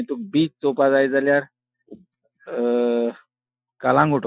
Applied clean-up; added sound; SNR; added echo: classical method Wiener filter.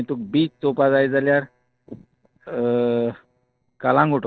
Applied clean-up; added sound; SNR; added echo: neural separator model SepFormer DNS4.